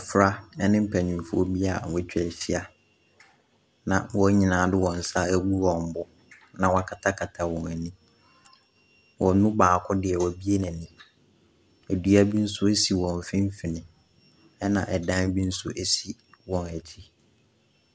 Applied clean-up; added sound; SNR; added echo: none; none; none; none.